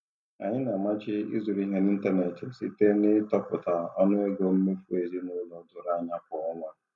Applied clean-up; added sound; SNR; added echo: none; none; none; none.